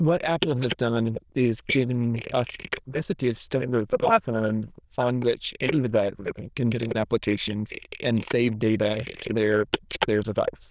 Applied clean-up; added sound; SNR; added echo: neural diffusion model UNIVERSE++.